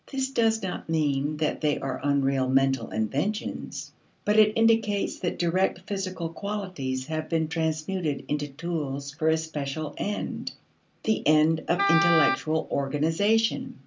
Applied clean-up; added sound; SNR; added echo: none; Wind instrument, woodwind instrument; 1 dB; none.